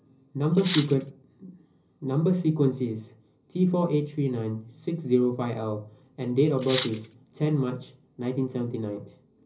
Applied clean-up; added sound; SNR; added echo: none; Cutlery, silverware; 8 dB; reverberation time 0.5 s.